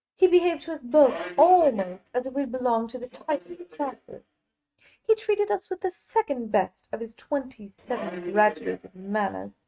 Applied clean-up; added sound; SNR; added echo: neural mask model RNNoise.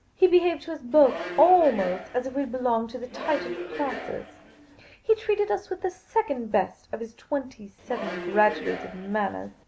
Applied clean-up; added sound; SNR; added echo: none; Subway, metro, underground; 10 dB; none.